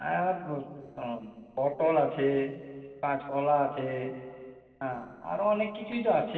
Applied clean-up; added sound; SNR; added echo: neural separator model SepFormer DNS4.